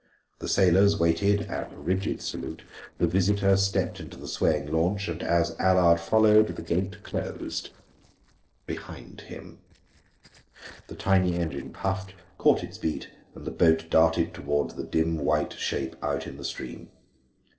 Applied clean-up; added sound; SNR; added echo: neural separator model SepFormer DNS4.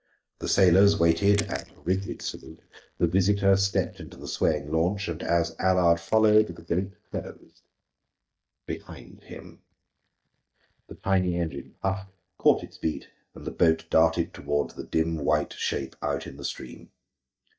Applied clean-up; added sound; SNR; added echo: neural mask model DeepFilterNet 3.